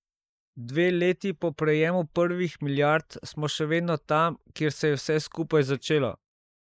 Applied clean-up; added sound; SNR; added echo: neural mask model Resemble Enhance denoiser.